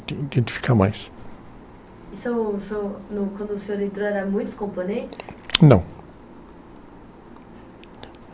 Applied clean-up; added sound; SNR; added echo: none; none; none; none.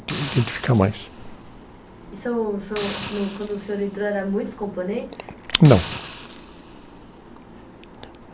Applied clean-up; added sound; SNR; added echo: none; Hiss; 15 dB; none.